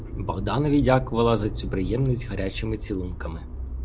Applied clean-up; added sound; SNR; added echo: none; Motor vehicle (road); 7 dB; none.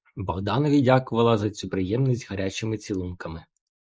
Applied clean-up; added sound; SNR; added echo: neural mask model Resemble Enhance denoiser.